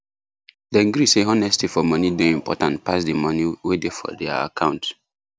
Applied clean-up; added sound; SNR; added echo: none; none; none; none.